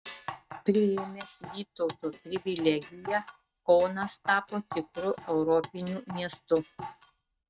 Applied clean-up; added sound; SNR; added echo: neural mask model RNNoise.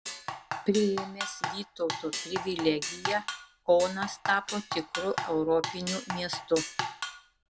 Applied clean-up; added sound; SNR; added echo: none; Drum kit; 7 dB; none.